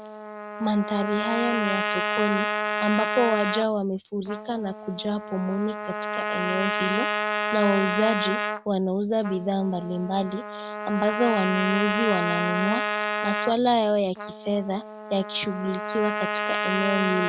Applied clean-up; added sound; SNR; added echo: none; Trumpet; 2 dB; none.